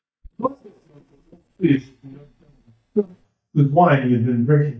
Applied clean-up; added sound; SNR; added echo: neural mask model DeepFilterNet 3.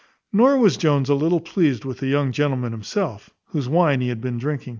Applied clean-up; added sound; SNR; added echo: none; none; none; none.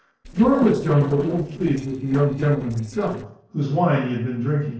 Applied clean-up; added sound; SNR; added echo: neural separator model SepFormer DNS4.